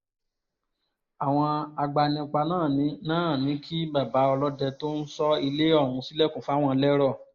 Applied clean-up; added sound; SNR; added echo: neural mask model Resemble Enhance denoiser.